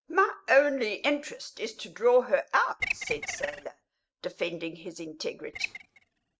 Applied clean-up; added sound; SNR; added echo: neural mask model RNNoise.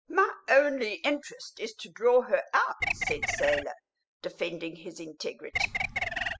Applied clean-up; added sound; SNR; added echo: classical method spectral subtraction.